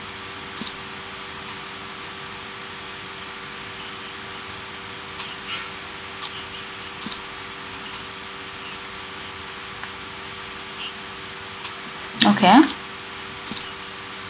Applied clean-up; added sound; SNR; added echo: none; Chewing, mastication; 18 dB; none.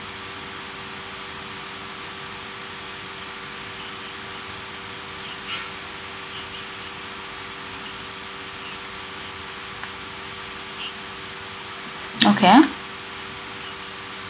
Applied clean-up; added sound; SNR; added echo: none; none; none; none.